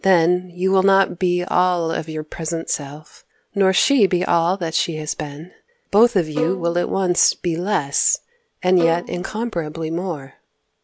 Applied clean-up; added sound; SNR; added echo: none; Bowed string instrument; 9 dB; none.